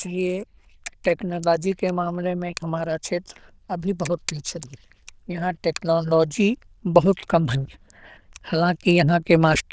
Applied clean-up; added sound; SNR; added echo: neural diffusion model UNIVERSE++.